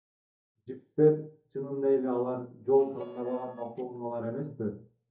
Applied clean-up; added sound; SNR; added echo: neural mask model DeepFilterNet 3.